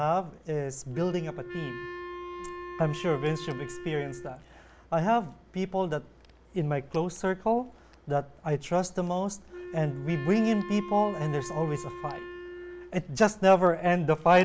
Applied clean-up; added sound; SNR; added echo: none; Wind instrument, woodwind instrument; 12 dB; none.